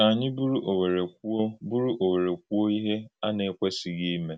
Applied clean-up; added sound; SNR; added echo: none; none; none; none.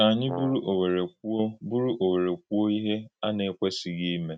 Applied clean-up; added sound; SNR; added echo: neural mask model RNNoise.